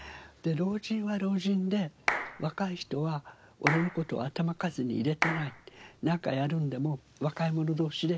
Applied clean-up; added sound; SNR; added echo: none; Clapping; 5 dB; none.